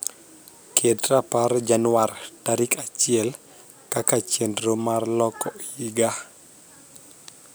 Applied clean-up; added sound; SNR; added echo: none; none; none; none.